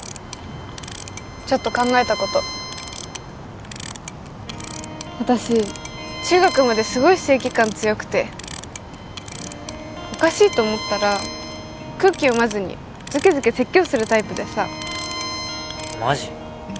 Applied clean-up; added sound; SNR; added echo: none; Clock + Bowed string instrument; 12 dB; none.